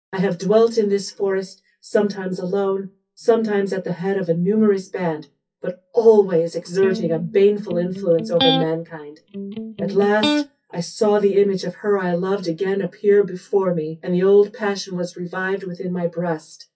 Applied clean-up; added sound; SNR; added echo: classical method WPE with log-MMSE.